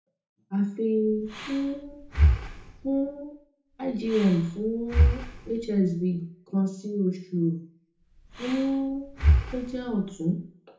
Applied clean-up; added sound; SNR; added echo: none; Breathing; -1 dB; reverberation time 0.6 s.